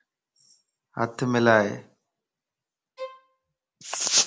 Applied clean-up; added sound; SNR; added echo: none; Bowed string instrument; 17 dB; none.